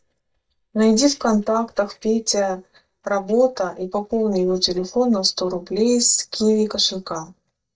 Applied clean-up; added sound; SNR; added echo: neural mask model DeepFilterNet 3.